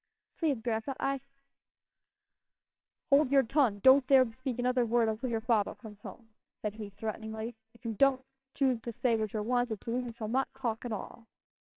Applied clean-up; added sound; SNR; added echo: neural separator model SepFormer WHAMR!.